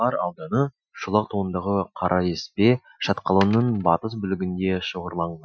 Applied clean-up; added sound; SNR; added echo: classical method Wiener filter.